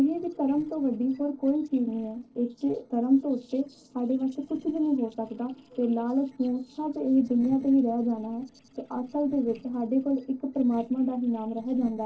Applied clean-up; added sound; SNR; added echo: neural separator model SepFormer DNS4.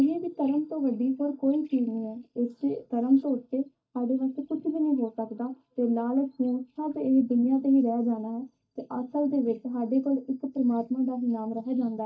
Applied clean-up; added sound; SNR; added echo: neural mask model DeepFilterNet 3.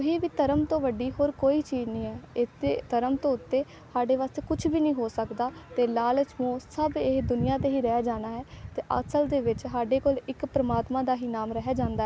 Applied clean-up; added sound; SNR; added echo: none; none; none; none.